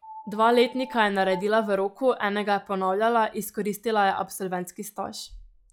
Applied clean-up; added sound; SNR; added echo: classical method log-MMSE.